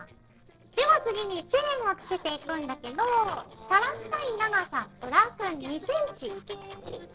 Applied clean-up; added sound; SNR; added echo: neural separator model SepFormer DNS4.